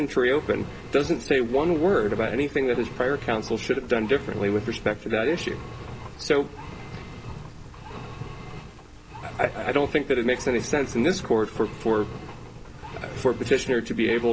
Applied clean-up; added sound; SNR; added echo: none; Engine; 12 dB; reverberation time 0.3 s.